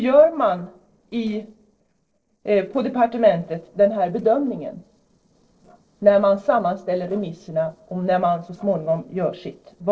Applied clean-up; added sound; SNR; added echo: neural separator model SepFormer DNS4.